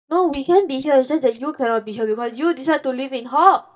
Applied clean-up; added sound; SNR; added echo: neural mask model DeepFilterNet 3.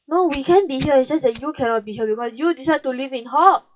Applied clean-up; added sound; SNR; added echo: classical method WPE with log-MMSE.